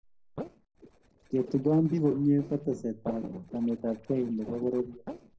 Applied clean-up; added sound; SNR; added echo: neural separator model SepFormer DNS4.